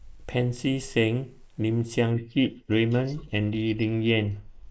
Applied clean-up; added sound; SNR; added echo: neural mask model Resemble Enhance denoiser.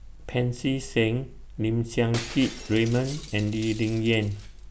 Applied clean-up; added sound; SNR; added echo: none; Shatter; 18 dB; none.